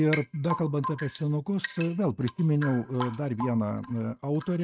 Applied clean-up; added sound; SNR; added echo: neural mask model RNNoise.